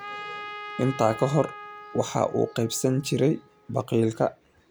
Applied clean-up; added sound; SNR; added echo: none; Trumpet; 15 dB; none.